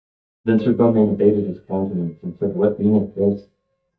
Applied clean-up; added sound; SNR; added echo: neural mask model DeepFilterNet 3.